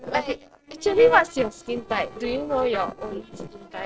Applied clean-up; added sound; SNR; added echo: neural separator model SepFormer DNS4.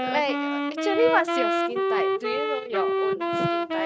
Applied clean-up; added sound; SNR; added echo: neural mask model RNNoise.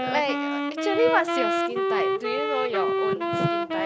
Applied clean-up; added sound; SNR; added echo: none; Wind instrument, woodwind instrument; -3 dB; none.